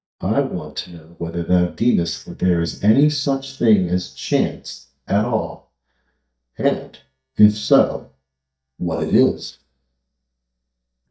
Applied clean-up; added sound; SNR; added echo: neural mask model DeepFilterNet 3.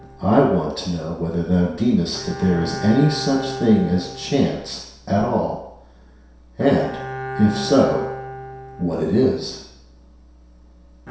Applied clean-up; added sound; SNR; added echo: none; Bowed string instrument; 13 dB; reverberation time 0.7 s.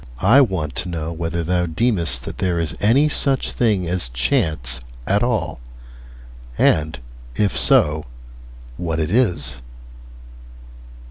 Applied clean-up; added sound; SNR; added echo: none; none; none; none.